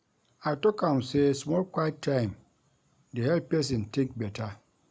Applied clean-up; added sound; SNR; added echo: none; none; none; none.